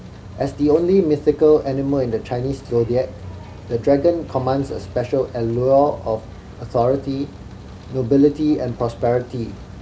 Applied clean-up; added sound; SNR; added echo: none; Rain; 16 dB; none.